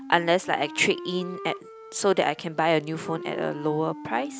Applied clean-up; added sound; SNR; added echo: none; Wind instrument, woodwind instrument; 14 dB; none.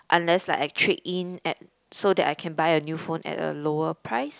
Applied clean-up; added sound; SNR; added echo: none; none; none; none.